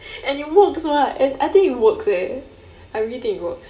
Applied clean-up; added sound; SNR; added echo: none; none; none; reverberation time 2.2 s.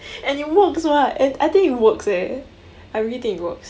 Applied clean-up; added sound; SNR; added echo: none; none; none; none.